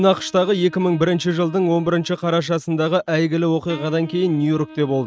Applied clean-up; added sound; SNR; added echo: neural mask model RNNoise.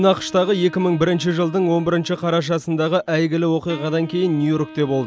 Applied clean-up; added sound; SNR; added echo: none; Wind instrument, woodwind instrument; 19 dB; none.